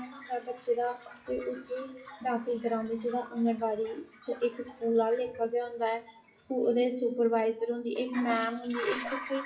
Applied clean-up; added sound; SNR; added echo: classical method WPE with log-MMSE.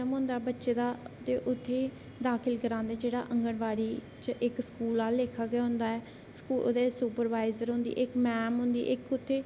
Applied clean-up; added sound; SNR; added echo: none; none; none; none.